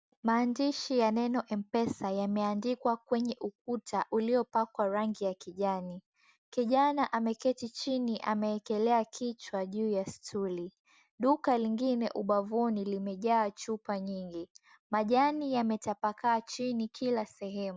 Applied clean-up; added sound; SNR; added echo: none; none; none; none.